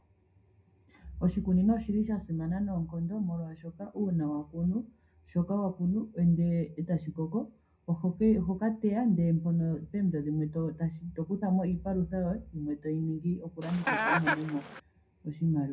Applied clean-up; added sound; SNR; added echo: none; Chicken, rooster; 1 dB; reverberation time 0.3 s.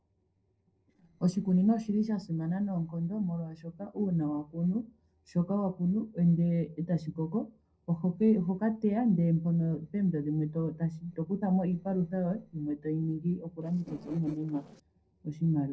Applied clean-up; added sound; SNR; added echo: neural separator model SepFormer DNS4.